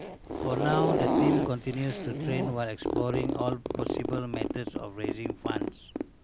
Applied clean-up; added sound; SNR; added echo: none; Zipper (clothing); -2 dB; none.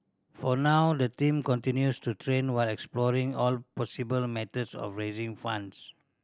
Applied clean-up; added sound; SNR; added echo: none; none; none; none.